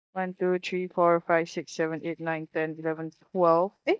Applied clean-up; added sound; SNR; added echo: neural mask model DeepFilterNet 3.